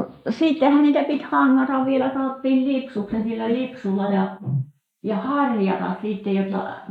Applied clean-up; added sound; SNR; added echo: neural mask model Resemble Enhance denoiser.